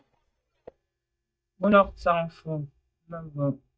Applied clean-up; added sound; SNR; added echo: neural mask model DeepFilterNet 3.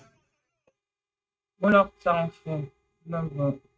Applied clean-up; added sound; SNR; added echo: neural mask model RNNoise.